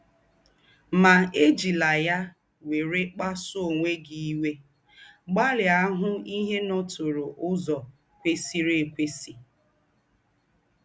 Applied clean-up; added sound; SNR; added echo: none; none; none; none.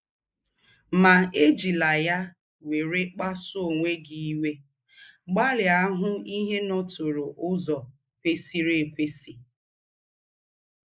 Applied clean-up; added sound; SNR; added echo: neural mask model Resemble Enhance denoiser.